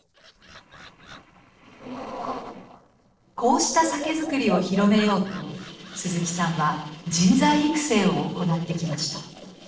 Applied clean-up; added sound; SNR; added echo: neural separator model SepFormer DNS4.